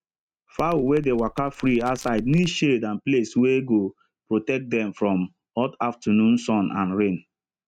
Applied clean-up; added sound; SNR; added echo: neural mask model RNNoise.